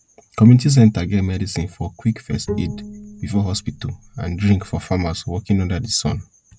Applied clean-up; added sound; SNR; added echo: none; Bowed string instrument; 14 dB; none.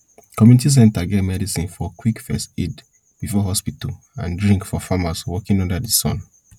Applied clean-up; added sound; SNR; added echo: none; none; none; none.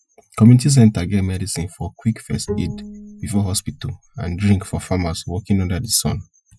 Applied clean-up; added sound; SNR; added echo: classical method Wiener filter.